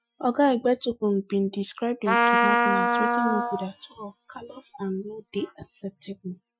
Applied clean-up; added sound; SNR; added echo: classical method Wiener filter.